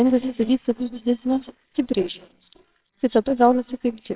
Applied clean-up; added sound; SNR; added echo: neural separator model SepFormer WHAMR!.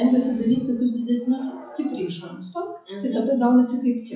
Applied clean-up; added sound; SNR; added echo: classical method WPE with log-MMSE.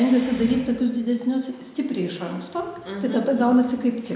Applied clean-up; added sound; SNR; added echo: none; none; none; none.